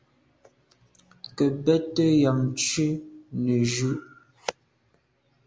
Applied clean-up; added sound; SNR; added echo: none; none; none; none.